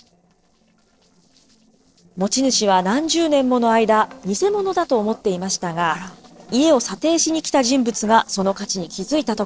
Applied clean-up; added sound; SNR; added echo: neural separator model SepFormer DNS4.